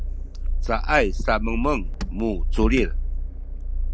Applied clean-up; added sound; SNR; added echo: none; Engine / Car; -1 dB; none.